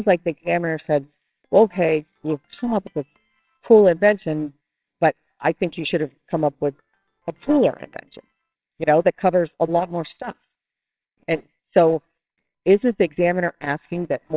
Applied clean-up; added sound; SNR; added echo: neural separator model SepFormer WHAMR!.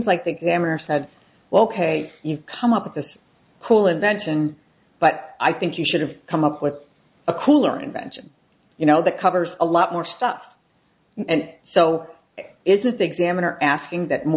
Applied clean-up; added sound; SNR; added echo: none; none; none; none.